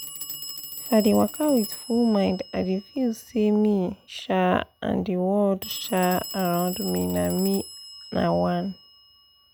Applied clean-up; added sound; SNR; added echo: none; Telephone; 14 dB; none.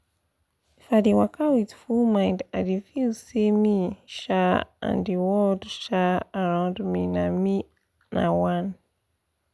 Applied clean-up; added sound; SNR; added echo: none; none; none; none.